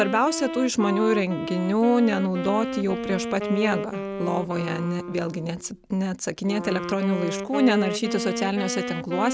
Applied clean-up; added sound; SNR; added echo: none; Wind instrument, woodwind instrument; 6 dB; none.